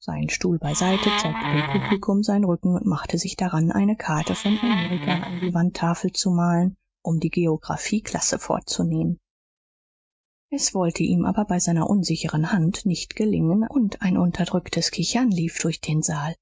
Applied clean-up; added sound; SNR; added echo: neural mask model RNNoise.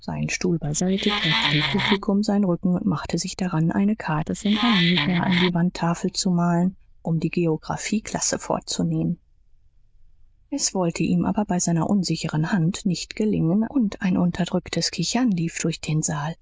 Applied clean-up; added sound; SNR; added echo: neural diffusion model UNIVERSE++.